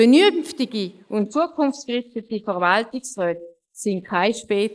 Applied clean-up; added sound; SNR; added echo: neural mask model Resemble Enhance denoiser.